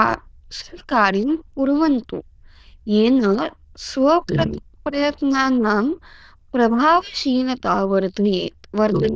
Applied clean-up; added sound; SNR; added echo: neural diffusion model UNIVERSE++.